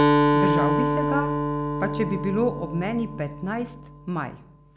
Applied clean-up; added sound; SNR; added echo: none; Acoustic guitar; -4 dB; none.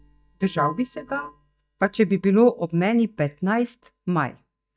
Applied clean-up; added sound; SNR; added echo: neural mask model DeepFilterNet 3.